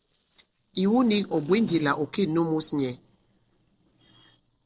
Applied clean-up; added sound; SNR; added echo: neural separator model SepFormer DNS4.